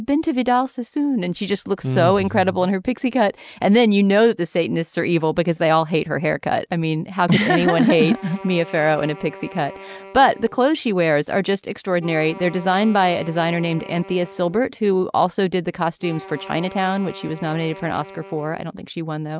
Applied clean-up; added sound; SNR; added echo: none; Wind instrument, woodwind instrument; 19 dB; none.